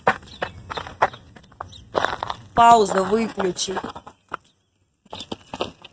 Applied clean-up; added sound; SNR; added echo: neural mask model RNNoise.